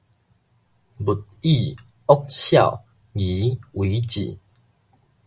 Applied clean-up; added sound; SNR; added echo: none; none; none; none.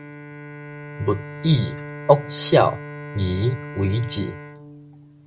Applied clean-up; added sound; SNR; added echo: none; Bowed string instrument; 13 dB; none.